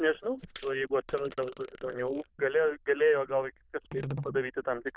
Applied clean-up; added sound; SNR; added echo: neural diffusion model UNIVERSE++.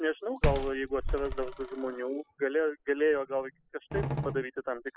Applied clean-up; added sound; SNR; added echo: classical method spectral subtraction.